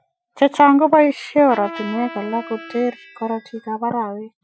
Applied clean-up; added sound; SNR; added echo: classical method Wiener filter.